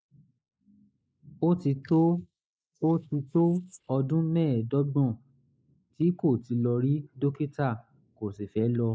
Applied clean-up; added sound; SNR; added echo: neural mask model Resemble Enhance denoiser.